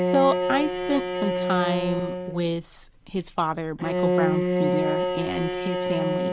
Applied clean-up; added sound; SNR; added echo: none; Bowed string instrument; -2 dB; none.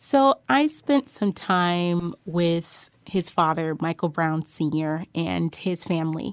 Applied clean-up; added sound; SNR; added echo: none; none; none; none.